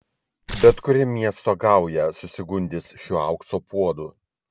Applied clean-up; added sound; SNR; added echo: none; Tearing; 8 dB; none.